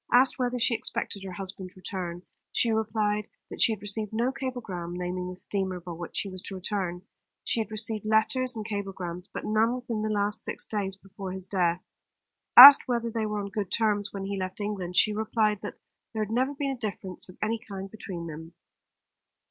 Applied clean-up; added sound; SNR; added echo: none; none; none; none.